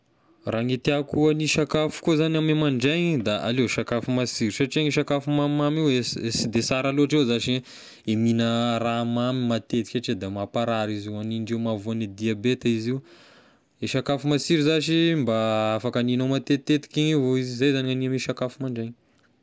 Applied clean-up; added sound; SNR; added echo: none; none; none; none.